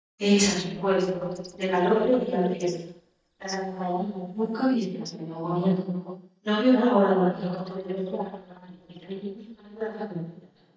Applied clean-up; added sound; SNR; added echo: neural mask model DeepFilterNet 3.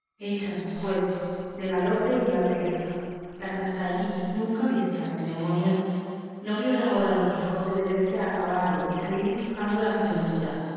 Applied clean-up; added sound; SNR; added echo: neural separator model SepFormer DNS4.